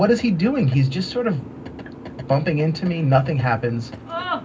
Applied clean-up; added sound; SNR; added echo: none; Boat, Water vehicle; 18 dB; reverberation time 0.4 s.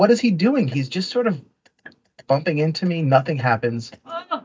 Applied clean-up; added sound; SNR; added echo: neural mask model DeepFilterNet 3.